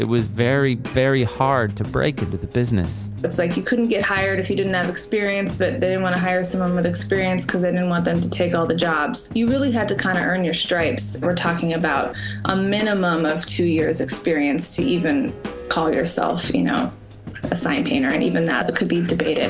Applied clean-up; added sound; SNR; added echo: none; none; none; none.